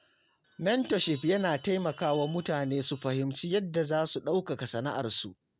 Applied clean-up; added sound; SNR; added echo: none; Chime; 16 dB; none.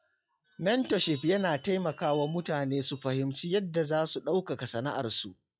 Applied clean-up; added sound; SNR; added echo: classical method log-MMSE.